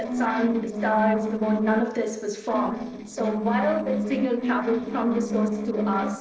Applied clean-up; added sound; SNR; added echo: neural separator model SepFormer DNS4.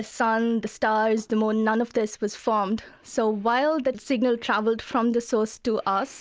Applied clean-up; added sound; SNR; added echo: none; none; none; none.